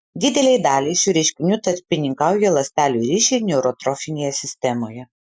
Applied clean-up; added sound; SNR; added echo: none; none; none; none.